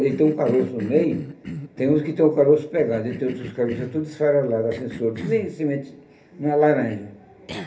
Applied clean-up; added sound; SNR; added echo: none; Cough; 14 dB; reverberation time 0.3 s.